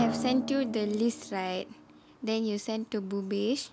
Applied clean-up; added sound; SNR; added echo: none; Drum; 9 dB; none.